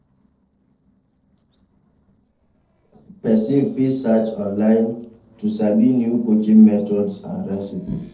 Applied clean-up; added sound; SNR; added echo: neural separator model SepFormer DNS4.